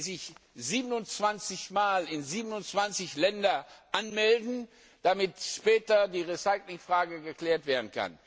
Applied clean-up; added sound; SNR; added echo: none; none; none; none.